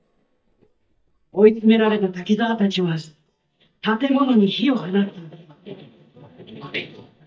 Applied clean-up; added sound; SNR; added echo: neural mask model DeepFilterNet 3.